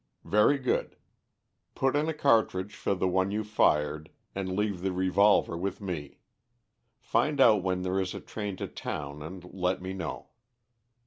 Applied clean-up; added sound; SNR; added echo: none; none; none; none.